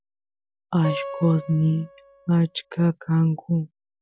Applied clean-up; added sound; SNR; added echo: none; Acoustic guitar; 13 dB; none.